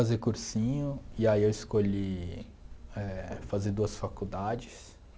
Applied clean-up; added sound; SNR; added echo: none; Buzz; 15 dB; none.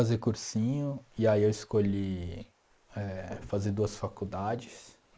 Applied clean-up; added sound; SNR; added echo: neural mask model Resemble Enhance denoiser.